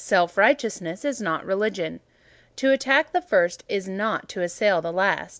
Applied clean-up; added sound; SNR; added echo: none; none; none; none.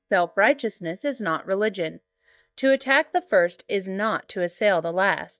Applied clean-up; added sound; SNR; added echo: neural mask model DeepFilterNet 3.